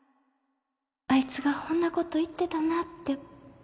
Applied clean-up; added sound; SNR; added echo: none; none; none; none.